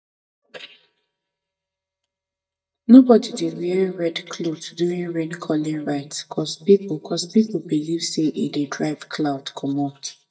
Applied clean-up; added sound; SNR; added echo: neural mask model DeepFilterNet 3.